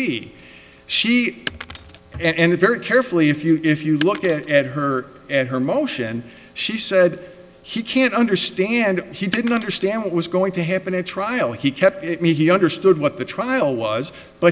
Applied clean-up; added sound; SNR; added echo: none; Shatter; 18 dB; none.